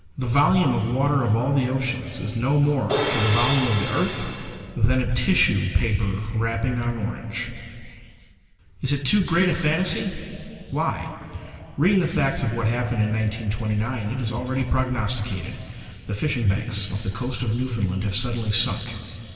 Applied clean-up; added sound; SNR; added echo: none; Crash cymbal; 4 dB; reverberation time 2.6 s.